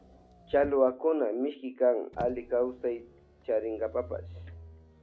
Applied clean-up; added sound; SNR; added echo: none; Motor vehicle (road); 19 dB; none.